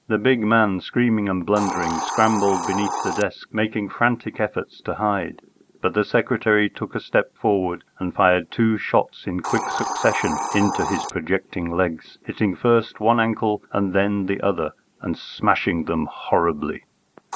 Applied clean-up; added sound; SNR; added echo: none; Hiss; 11 dB; none.